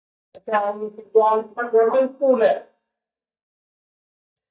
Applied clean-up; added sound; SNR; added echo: neural mask model DeepFilterNet 3.